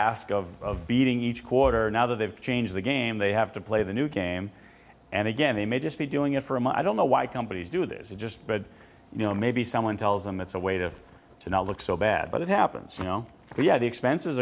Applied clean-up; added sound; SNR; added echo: none; none; none; none.